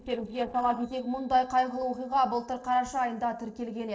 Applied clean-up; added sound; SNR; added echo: neural separator model SepFormer DNS4.